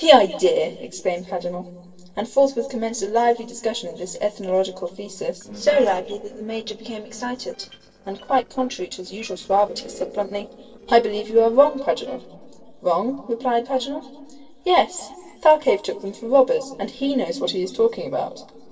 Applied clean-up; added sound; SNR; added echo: neural separator model SepFormer DNS4.